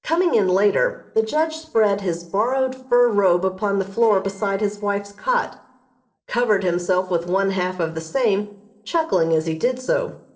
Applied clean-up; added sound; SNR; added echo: neural separator model SepFormer DNS4.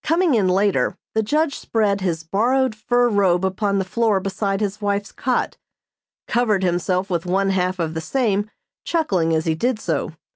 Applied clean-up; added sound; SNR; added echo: none; none; none; none.